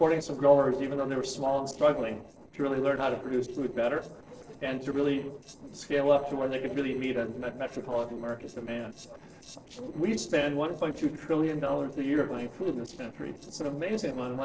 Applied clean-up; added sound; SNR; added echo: neural separator model SepFormer DNS4.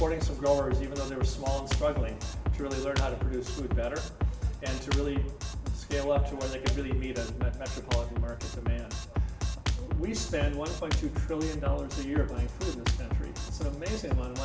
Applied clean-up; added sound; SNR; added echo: none; Drum kit; -3 dB; reverberation time 0.8 s.